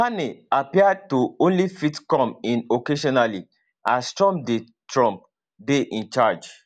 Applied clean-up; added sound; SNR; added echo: none; none; none; none.